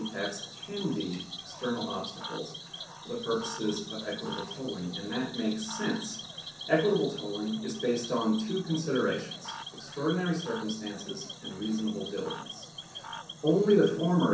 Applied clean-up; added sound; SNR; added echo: none; Cricket / Frog; 12 dB; reverberation time 0.6 s.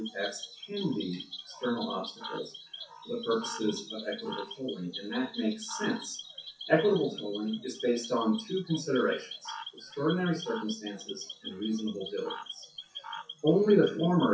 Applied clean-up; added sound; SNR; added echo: classical method WPE with log-MMSE.